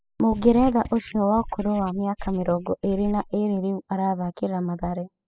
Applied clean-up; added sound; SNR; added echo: classical method spectral subtraction.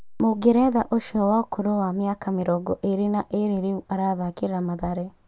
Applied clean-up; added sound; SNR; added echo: none; none; none; none.